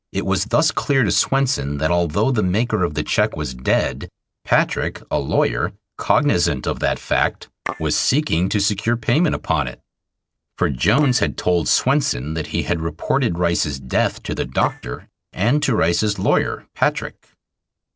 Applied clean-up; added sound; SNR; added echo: neural separator model SepFormer DNS4.